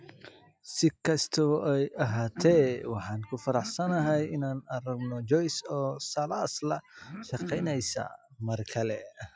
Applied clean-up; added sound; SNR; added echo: classical method log-MMSE.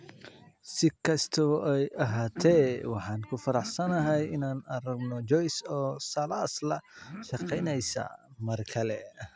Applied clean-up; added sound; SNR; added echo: none; Cough; 12 dB; none.